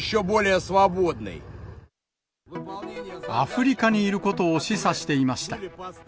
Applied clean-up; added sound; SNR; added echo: none; none; none; none.